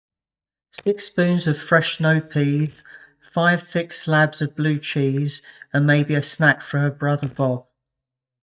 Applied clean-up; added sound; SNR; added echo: neural mask model DeepFilterNet 3.